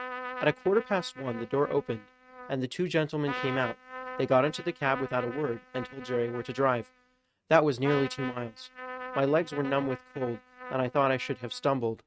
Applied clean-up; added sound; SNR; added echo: neural mask model RNNoise.